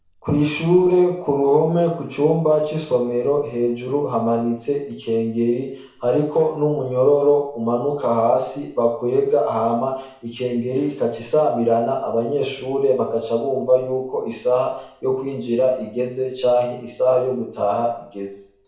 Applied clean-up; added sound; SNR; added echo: none; Bird; 17 dB; reverberation time 0.6 s.